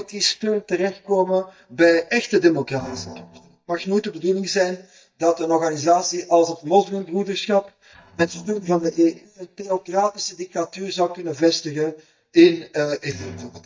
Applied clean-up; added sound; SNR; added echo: neural mask model DeepFilterNet 3.